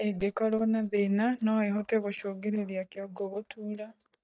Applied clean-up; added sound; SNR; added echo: neural mask model DeepFilterNet 3.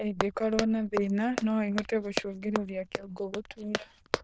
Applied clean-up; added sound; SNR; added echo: neural diffusion model UNIVERSE++.